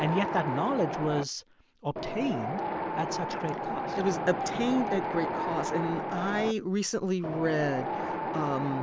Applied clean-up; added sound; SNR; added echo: none; Wind; 2 dB; none.